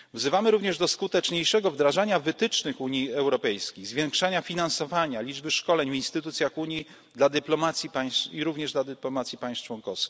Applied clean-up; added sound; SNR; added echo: none; none; none; none.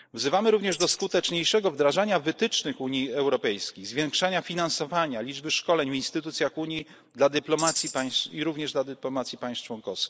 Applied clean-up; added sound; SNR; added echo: neural mask model Resemble Enhance denoiser.